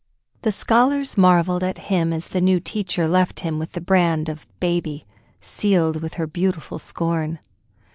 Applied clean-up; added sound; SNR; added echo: none; none; none; none.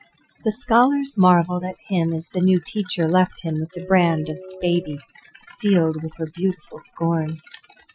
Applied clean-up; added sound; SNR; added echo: classical method Wiener filter.